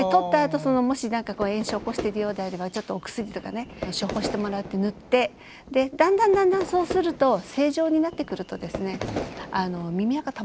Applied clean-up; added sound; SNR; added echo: none; Fire / Fireworks; 13 dB; none.